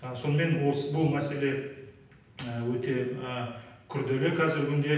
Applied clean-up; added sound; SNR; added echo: none; none; none; reverberation time 0.9 s.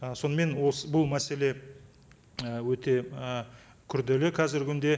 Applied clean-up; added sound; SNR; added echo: none; none; none; none.